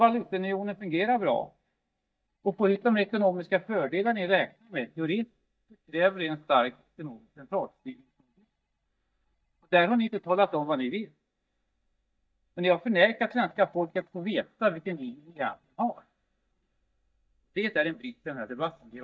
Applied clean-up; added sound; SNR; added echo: neural mask model DeepFilterNet 3.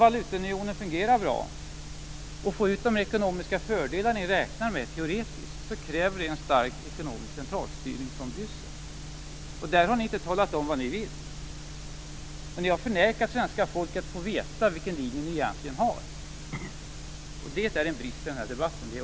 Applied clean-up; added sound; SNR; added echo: none; none; none; none.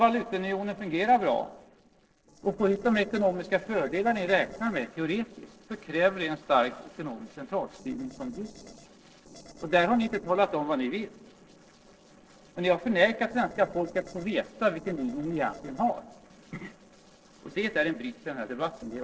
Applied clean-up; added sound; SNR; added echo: neural separator model SepFormer DNS4.